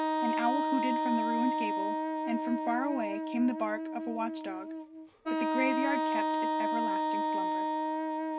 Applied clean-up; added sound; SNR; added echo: none; Wind instrument, woodwind instrument; -4 dB; none.